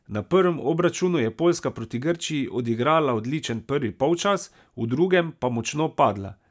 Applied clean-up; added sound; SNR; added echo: none; none; none; none.